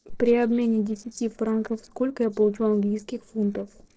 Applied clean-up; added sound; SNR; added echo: neural separator model SepFormer DNS4.